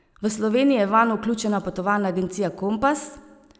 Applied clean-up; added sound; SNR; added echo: none; none; none; none.